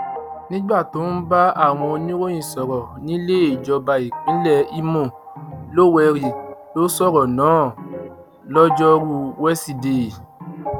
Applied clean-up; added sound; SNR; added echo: none; Organ; 11 dB; none.